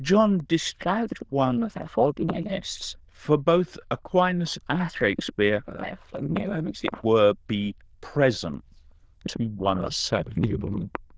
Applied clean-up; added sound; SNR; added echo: neural diffusion model UNIVERSE++.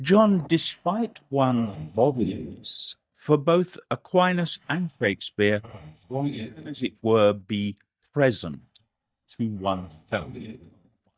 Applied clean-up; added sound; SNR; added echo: neural mask model DeepFilterNet 3.